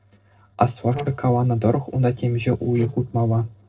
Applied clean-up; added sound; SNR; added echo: neural separator model SepFormer DNS4.